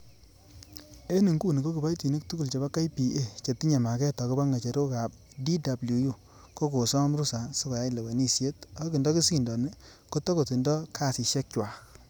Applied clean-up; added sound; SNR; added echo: none; none; none; none.